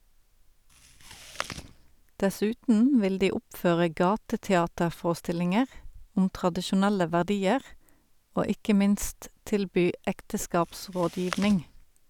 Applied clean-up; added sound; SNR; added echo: none; Chewing, mastication; 14 dB; none.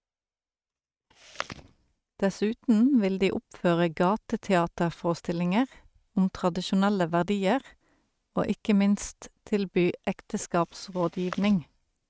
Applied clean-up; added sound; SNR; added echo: neural mask model RNNoise.